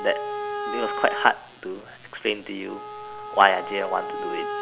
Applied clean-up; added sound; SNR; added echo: none; Wind instrument, woodwind instrument; 7 dB; none.